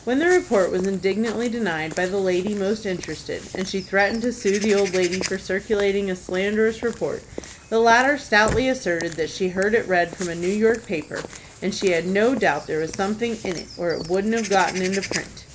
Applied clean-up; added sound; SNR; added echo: none; Walk, footsteps / Bird vocalization, bird call, bird song; 14 dB; none.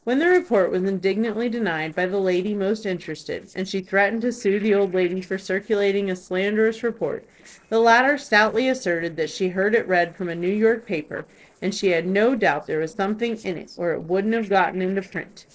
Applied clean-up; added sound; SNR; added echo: neural separator model SepFormer DNS4.